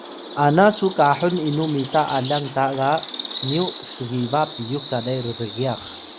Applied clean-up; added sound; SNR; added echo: none; Bird vocalization, bird call, bird song; 4 dB; none.